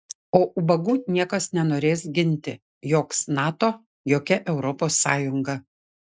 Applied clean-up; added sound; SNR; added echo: classical method Wiener filter.